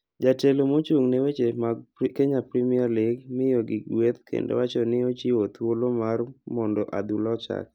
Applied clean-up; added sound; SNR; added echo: none; none; none; none.